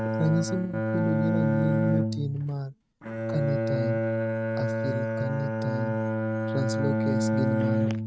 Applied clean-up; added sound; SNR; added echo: neural mask model RNNoise.